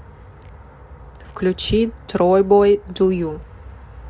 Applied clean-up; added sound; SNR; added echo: none; none; none; none.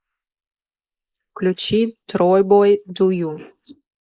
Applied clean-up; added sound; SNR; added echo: neural mask model Resemble Enhance denoiser.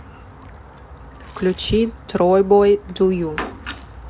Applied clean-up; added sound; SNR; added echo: none; Chirp, tweet; 18 dB; none.